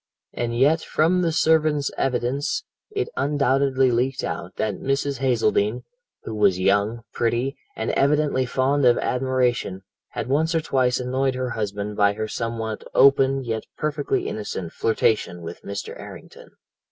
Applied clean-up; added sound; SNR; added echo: none; none; none; none.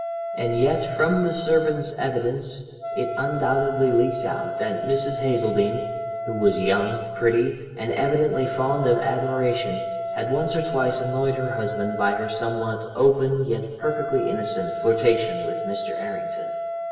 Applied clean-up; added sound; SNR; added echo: none; Wind instrument, woodwind instrument; 6 dB; reverberation time 1.3 s.